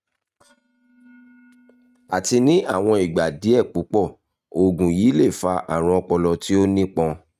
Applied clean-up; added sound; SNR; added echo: neural mask model RNNoise.